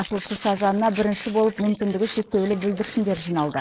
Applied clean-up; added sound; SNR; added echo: neural mask model Resemble Enhance denoiser.